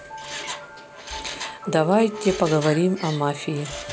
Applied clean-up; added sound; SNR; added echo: none; Mechanisms; 14 dB; none.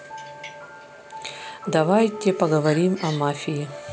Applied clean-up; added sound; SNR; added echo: none; none; none; none.